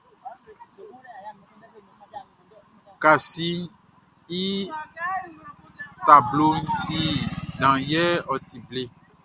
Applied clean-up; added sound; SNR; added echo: none; none; none; none.